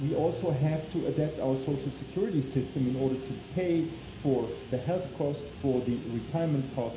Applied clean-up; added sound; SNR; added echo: none; Guitar; 13 dB; reverberation time 0.5 s.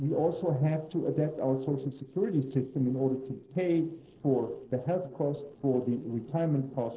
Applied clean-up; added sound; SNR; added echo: neural separator model SepFormer DNS4.